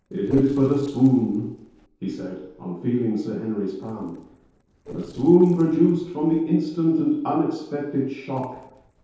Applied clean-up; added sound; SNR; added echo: neural separator model SepFormer DNS4.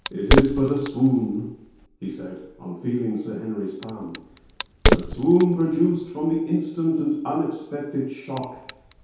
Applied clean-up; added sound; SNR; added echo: none; Crack; 2 dB; reverberation time 0.8 s.